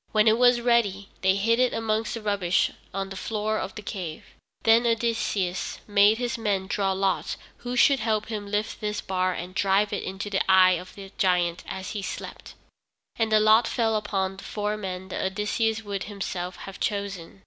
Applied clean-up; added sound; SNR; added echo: none; none; none; none.